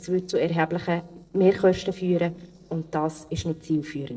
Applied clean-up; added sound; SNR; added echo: neural separator model SepFormer DNS4.